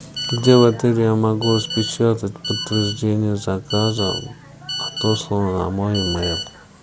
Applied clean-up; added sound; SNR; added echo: none; Telephone; 10 dB; none.